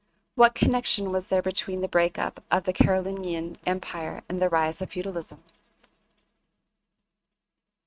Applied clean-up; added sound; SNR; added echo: neural mask model RNNoise.